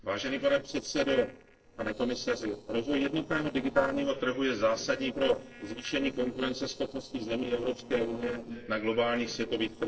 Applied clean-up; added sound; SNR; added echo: neural separator model SepFormer DNS4.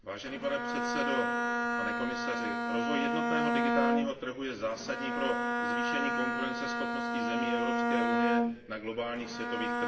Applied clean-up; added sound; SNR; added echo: none; Bowed string instrument; -5 dB; reverberation time 1.9 s.